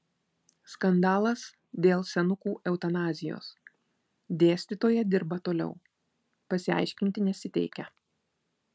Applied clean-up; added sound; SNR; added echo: none; none; none; none.